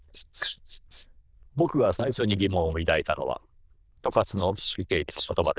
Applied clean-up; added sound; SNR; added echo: neural diffusion model UNIVERSE++.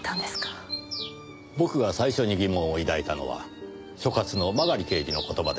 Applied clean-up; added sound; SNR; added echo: none; Bird vocalization, bird call, bird song; 11 dB; none.